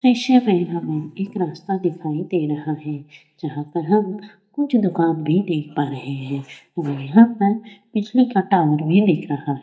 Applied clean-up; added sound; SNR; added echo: neural mask model DeepFilterNet 3.